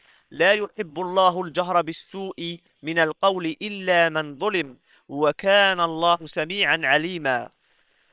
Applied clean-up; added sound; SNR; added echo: neural separator model SepFormer WHAM!.